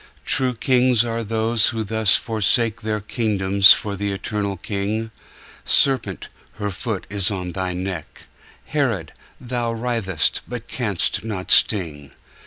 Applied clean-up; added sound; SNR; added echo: none; none; none; none.